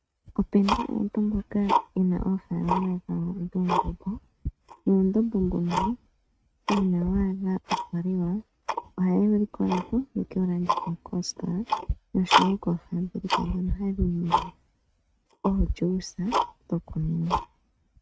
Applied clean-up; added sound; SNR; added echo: neural mask model RNNoise.